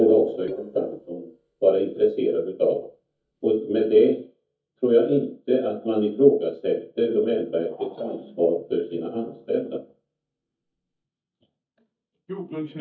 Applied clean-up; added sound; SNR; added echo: neural mask model DeepFilterNet 3.